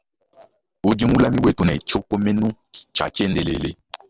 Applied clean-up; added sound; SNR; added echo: none; none; none; none.